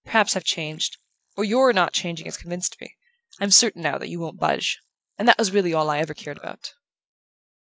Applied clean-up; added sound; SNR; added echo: neural mask model Resemble Enhance denoiser.